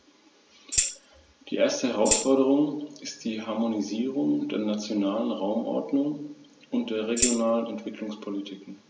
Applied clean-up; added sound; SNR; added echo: none; Tambourine; 1 dB; reverberation time 0.3 s.